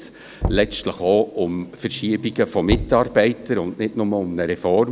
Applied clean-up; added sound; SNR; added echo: none; Knock; 11 dB; none.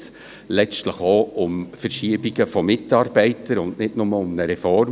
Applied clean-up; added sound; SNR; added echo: none; none; none; none.